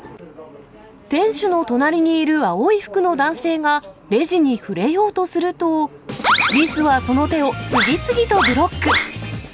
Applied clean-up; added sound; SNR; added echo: none; none; none; none.